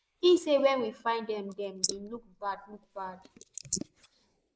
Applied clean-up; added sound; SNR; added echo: neural mask model Resemble Enhance denoiser.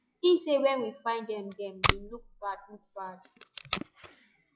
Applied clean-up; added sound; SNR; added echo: classical method log-MMSE.